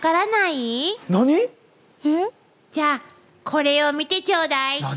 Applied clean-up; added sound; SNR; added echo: none; none; none; none.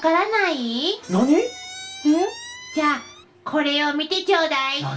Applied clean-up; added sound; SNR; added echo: none; Squeak; 16 dB; reverberation time 0.2 s.